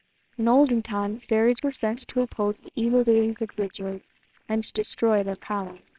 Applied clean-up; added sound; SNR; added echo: neural separator model SepFormer WHAMR!.